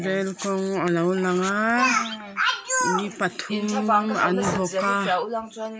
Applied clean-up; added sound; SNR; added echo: none; Breathing; 16 dB; none.